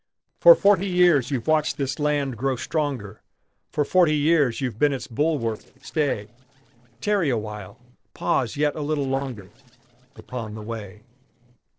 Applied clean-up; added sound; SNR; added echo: neural separator model SepFormer DNS4.